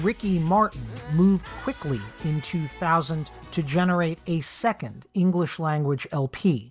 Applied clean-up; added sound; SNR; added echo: none; none; none; none.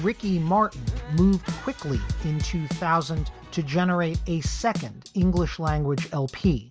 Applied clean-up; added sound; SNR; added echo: none; Drum / Drum kit; 6 dB; none.